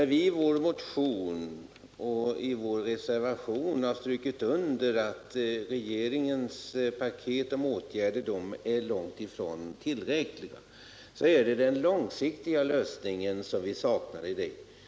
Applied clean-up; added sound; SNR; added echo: none; none; none; none.